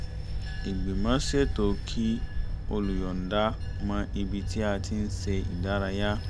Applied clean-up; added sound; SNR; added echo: none; Bell / Train; 1 dB; none.